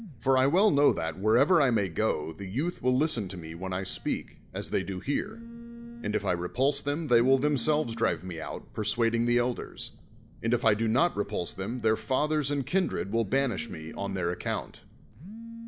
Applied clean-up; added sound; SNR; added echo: none; Telephone; 17 dB; none.